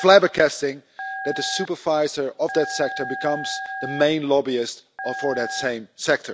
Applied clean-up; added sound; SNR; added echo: none; Telephone; 11 dB; none.